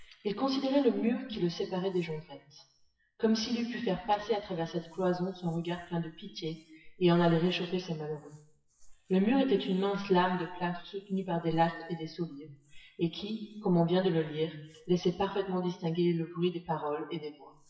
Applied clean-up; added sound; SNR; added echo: classical method WPE with log-MMSE.